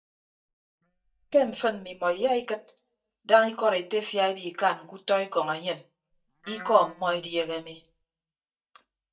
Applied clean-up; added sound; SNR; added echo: neural mask model DeepFilterNet 3.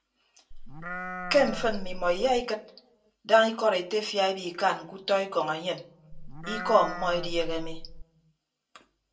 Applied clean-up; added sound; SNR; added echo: none; Livestock, farm animals, working animals; 6 dB; reverberation time 0.2 s.